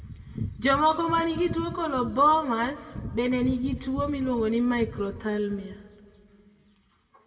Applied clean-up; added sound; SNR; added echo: none; none; none; reverberation time 1.4 s.